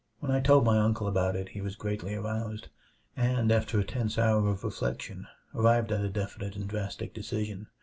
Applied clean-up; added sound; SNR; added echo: none; none; none; none.